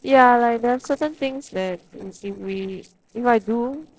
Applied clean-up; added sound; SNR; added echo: neural separator model SepFormer DNS4.